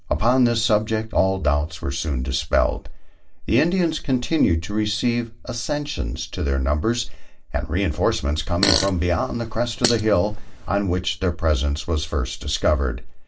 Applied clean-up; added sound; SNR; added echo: none; Fart; 6 dB; reverberation time 0.2 s.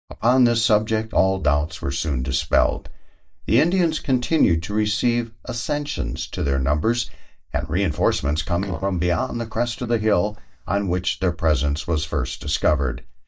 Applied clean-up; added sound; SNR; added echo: neural mask model DeepFilterNet 3.